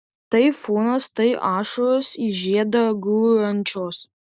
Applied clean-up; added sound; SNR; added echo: none; none; none; none.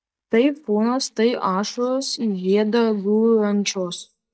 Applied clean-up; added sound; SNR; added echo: neural mask model DeepFilterNet 3.